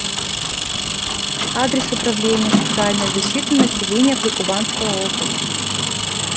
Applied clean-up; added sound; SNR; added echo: none; Engine; -1 dB; none.